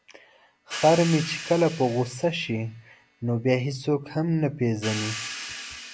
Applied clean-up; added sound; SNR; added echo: none; Hi-hat; 13 dB; none.